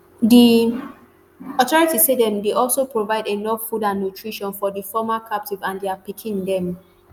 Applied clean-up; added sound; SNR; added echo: none; none; none; none.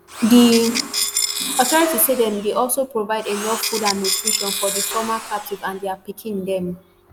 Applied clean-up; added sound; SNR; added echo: none; Tools; 5 dB; none.